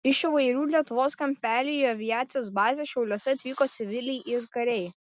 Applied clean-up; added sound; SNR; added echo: none; none; none; none.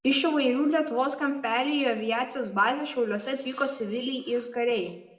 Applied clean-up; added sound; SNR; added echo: none; none; none; reverberation time 0.7 s.